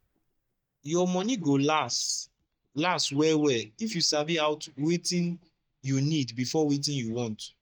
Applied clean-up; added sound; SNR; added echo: neural mask model DeepFilterNet 3.